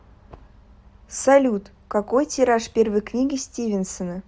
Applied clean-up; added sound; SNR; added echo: none; none; none; none.